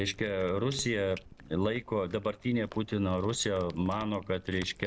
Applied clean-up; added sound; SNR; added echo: none; Cat; 19 dB; none.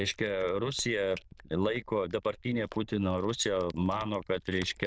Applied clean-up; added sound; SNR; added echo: neural diffusion model UNIVERSE++.